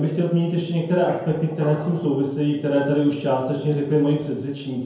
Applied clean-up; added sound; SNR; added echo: none; Squeak; 18 dB; reverberation time 0.9 s.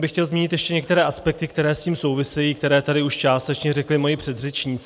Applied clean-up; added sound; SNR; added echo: none; none; none; none.